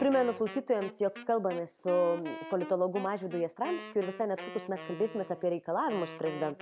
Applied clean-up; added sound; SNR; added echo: none; Wind instrument, woodwind instrument; 14 dB; none.